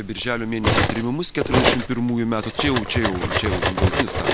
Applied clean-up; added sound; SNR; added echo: none; Cutlery, silverware; -1 dB; none.